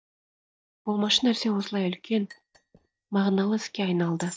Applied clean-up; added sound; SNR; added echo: neural mask model DeepFilterNet 3.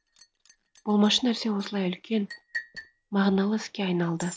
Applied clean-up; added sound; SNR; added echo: none; Liquid; 18 dB; none.